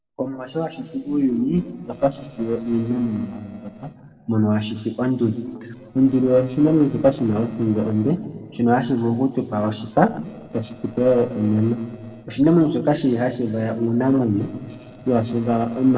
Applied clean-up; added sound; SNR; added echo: neural separator model SepFormer DNS4.